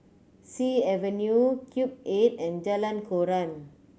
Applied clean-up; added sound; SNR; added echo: none; none; none; none.